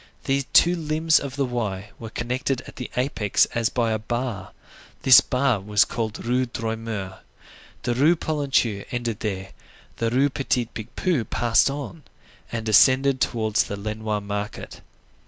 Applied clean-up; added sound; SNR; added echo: none; none; none; none.